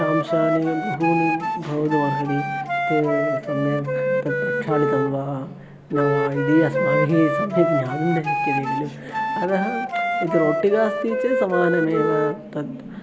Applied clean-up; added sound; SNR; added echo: none; Wind instrument, woodwind instrument; 1 dB; none.